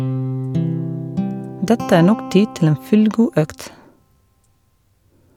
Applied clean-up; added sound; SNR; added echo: none; Guitar; 7 dB; none.